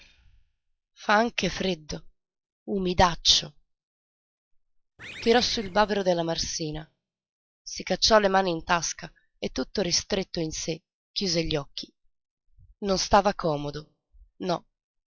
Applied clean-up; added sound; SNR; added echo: classical method log-MMSE.